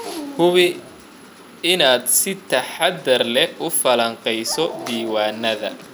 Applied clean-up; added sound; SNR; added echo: none; Dog; 17 dB; none.